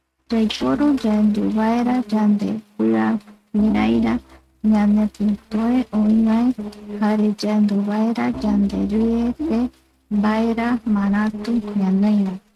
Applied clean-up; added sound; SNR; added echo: neural mask model RNNoise.